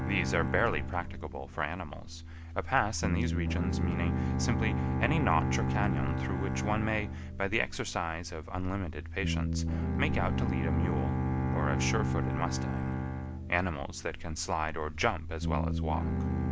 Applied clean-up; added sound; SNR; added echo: none; Bowed string instrument + Bass guitar; -2 dB; none.